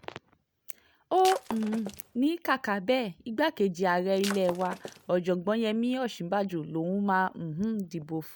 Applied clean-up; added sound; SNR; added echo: none; Shatter; 11 dB; none.